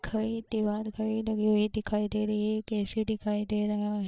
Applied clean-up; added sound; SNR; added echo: neural mask model DeepFilterNet 3.